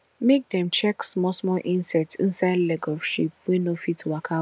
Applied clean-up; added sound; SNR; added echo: none; none; none; none.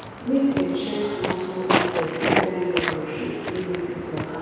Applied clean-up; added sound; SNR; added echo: none; Walk, footsteps; 2 dB; reverberation time 2.2 s.